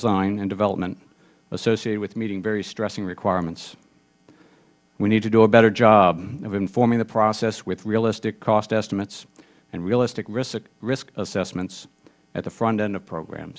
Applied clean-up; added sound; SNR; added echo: none; none; none; none.